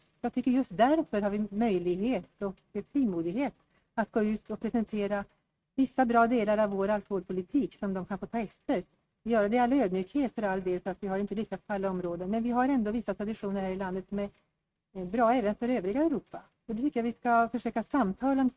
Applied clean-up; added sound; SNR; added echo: neural mask model RNNoise.